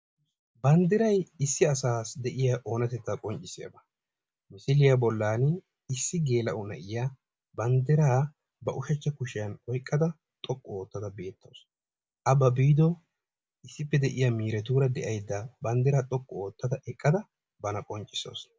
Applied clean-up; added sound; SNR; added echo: none; none; none; none.